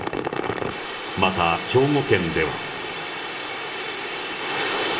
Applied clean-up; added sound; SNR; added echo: none; none; none; reverberation time 2.6 s.